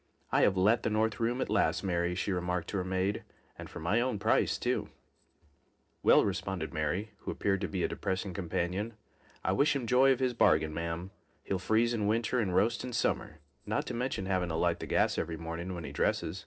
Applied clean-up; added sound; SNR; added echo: neural separator model SepFormer DNS4.